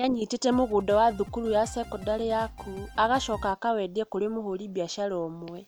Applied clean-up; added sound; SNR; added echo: none; Drum kit; 14 dB; none.